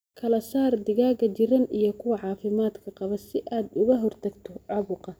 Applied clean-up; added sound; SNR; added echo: none; none; none; none.